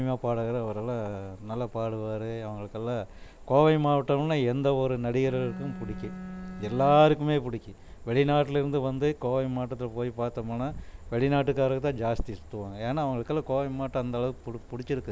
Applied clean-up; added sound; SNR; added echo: none; Bowed string instrument; 12 dB; none.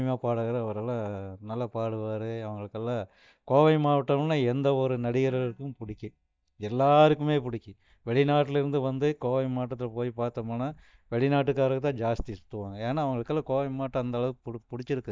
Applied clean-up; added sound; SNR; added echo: neural mask model DeepFilterNet 3.